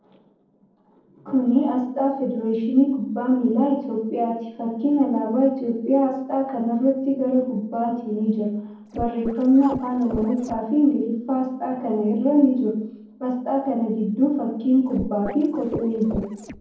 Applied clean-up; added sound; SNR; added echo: neural separator model SepFormer DNS4.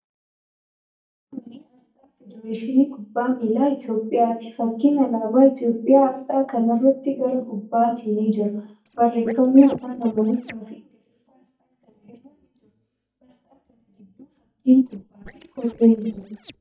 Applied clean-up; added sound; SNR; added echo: neural mask model DeepFilterNet 3.